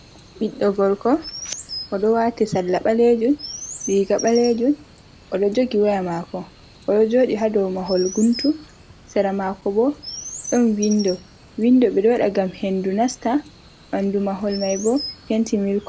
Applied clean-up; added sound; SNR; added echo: none; Chirp, tweet; 17 dB; none.